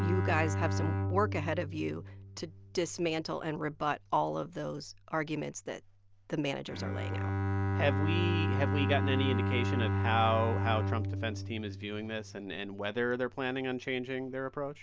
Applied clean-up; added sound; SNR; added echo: none; Bowed string instrument; 0 dB; none.